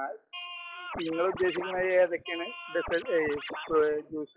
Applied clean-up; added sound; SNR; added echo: classical method log-MMSE.